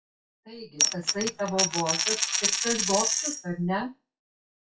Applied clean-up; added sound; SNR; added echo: classical method WPE with log-MMSE.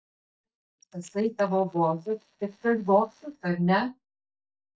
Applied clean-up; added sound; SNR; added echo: neural mask model DeepFilterNet 3.